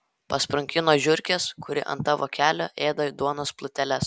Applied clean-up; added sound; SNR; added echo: none; none; none; none.